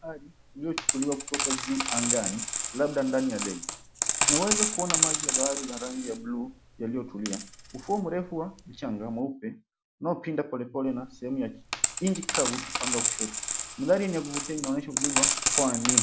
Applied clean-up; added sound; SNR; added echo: none; Coin (dropping); -2 dB; none.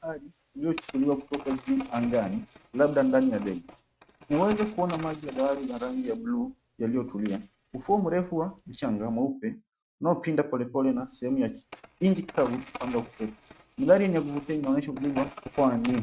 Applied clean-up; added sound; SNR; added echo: neural mask model RNNoise.